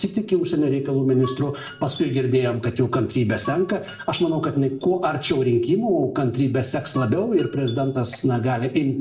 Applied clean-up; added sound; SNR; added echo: none; Guitar; 20 dB; reverberation time 0.5 s.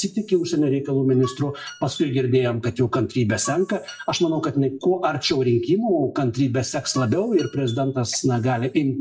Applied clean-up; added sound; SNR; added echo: classical method WPE with log-MMSE.